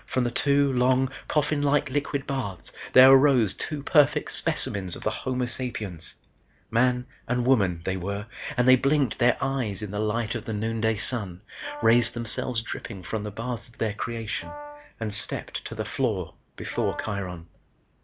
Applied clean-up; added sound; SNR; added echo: none; Brass instrument; 16 dB; none.